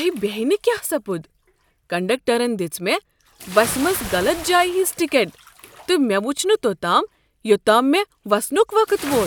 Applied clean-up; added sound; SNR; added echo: none; Bathtub (filling or washing) / Splash, splatter; 17 dB; none.